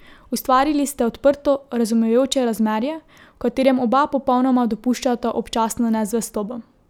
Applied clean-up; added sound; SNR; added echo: none; none; none; none.